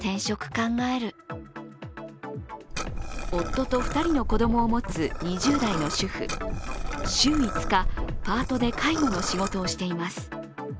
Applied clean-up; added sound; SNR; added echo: none; Liquid; 2 dB; none.